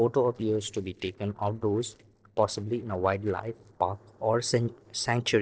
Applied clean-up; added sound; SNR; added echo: neural separator model SepFormer DNS4.